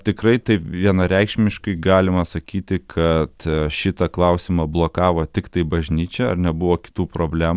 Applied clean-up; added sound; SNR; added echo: none; none; none; none.